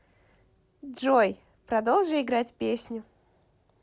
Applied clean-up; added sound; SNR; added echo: none; none; none; none.